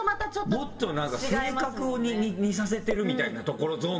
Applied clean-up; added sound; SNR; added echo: none; Zipper (clothing); 10 dB; reverberation time 1.6 s.